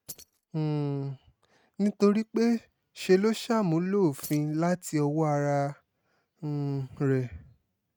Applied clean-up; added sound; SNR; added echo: neural mask model RNNoise.